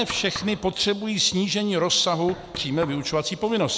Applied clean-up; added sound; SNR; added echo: none; Knock; 19 dB; none.